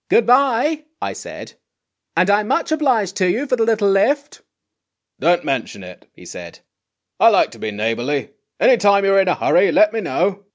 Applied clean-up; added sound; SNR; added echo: none; none; none; none.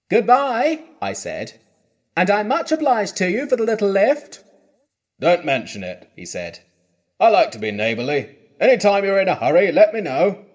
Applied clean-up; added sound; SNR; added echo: none; none; none; reverberation time 0.4 s.